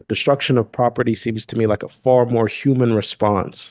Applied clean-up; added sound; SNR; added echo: neural mask model DeepFilterNet 3.